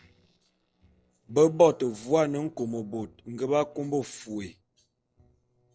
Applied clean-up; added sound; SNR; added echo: neural separator model SepFormer DNS4.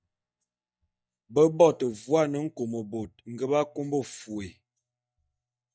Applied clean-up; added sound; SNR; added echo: neural mask model DeepFilterNet 3.